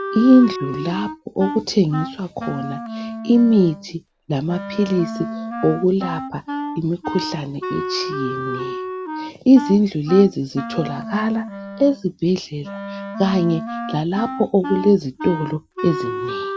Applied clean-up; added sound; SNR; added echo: none; Wind instrument, woodwind instrument; 9 dB; none.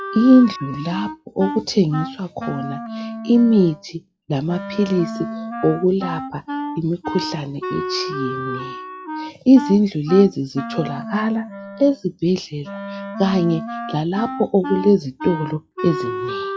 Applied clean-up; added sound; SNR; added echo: classical method log-MMSE.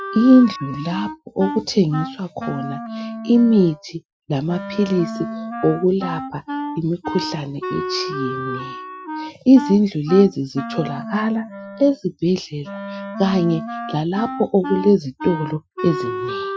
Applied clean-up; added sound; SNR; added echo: classical method Wiener filter.